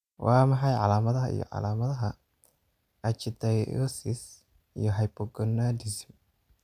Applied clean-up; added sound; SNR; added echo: none; none; none; none.